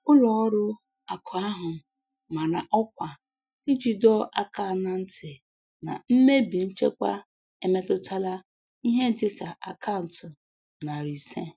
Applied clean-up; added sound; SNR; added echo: classical method Wiener filter.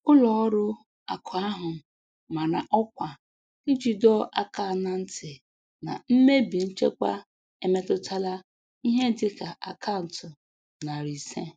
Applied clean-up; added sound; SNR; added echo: neural mask model Resemble Enhance denoiser.